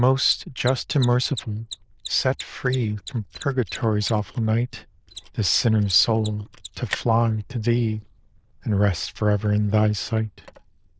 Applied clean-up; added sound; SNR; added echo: neural diffusion model UNIVERSE++.